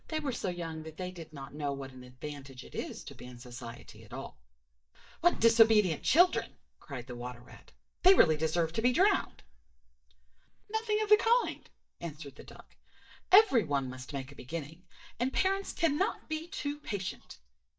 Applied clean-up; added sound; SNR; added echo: neural mask model DeepFilterNet 3.